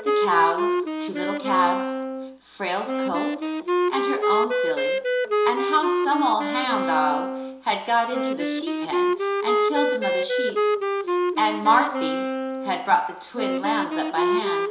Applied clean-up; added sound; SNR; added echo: none; Wind instrument, woodwind instrument; -1 dB; reverberation time 0.7 s.